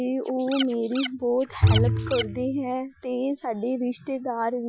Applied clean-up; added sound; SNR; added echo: classical method Wiener filter.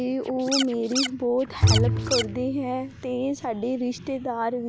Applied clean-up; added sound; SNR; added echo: none; Scratching (performance technique) + Bowed string instrument; 1 dB; none.